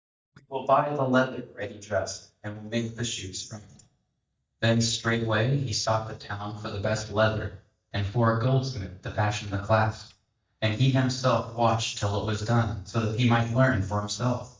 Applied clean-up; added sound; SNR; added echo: neural mask model DeepFilterNet 3.